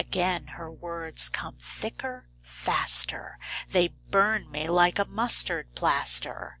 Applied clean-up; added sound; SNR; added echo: none; none; none; none.